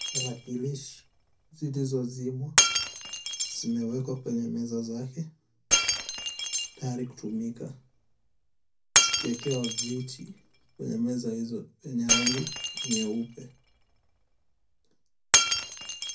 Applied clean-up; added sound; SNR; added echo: none; Shatter; -3 dB; reverberation time 0.3 s.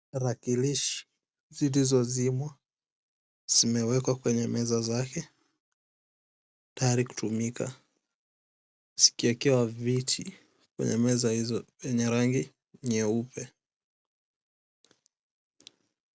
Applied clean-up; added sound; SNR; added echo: none; none; none; none.